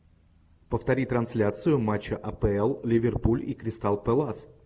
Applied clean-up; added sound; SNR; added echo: none; none; none; none.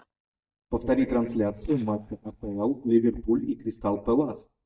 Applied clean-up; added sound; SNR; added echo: neural mask model DeepFilterNet 3.